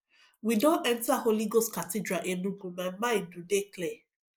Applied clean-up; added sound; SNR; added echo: neural mask model Resemble Enhance denoiser.